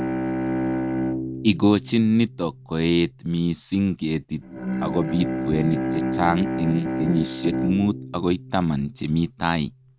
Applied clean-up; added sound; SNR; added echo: neural mask model RNNoise.